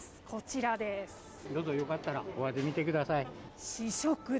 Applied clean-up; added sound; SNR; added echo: none; none; none; none.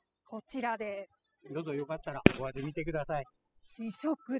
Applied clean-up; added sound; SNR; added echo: classical method spectral subtraction.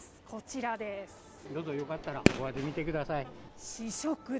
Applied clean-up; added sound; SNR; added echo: none; Fireworks; -2 dB; none.